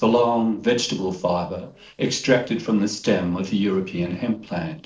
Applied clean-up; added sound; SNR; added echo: neural separator model SepFormer DNS4.